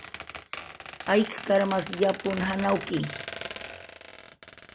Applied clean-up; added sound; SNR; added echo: none; Squeak; 10 dB; none.